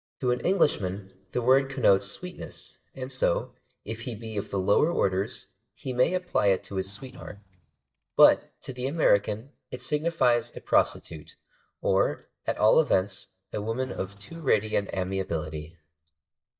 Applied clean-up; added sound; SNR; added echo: neural mask model DeepFilterNet 3.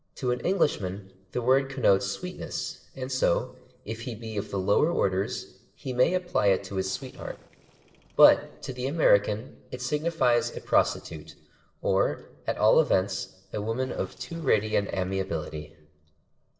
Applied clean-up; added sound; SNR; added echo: neural separator model SepFormer DNS4.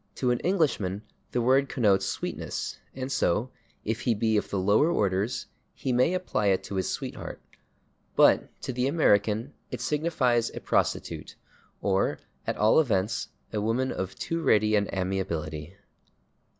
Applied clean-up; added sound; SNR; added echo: none; none; none; none.